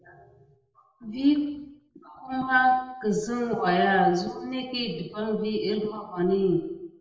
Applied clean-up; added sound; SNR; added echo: none; none; none; reverberation time 0.8 s.